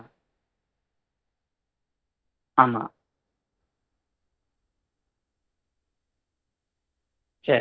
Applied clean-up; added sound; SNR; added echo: neural mask model DeepFilterNet 3.